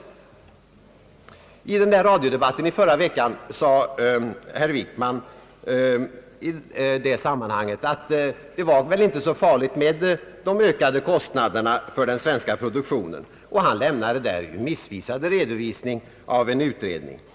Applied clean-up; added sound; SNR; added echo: none; none; none; none.